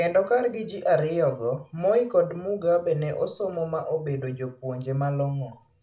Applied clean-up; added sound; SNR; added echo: none; none; none; reverberation time 0.3 s.